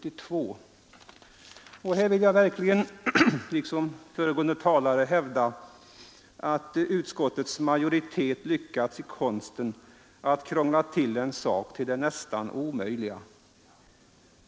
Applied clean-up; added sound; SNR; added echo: none; none; none; none.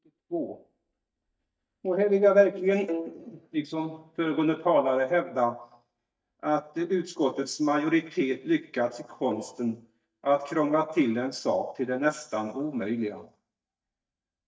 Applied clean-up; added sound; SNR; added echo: neural mask model DeepFilterNet 3.